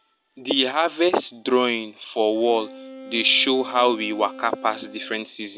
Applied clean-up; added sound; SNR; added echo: none; Wind instrument, woodwind instrument; 19 dB; none.